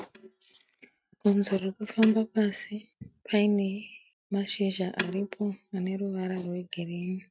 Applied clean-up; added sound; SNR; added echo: neural mask model RNNoise.